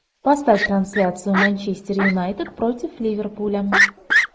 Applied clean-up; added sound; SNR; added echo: neural mask model Resemble Enhance denoiser.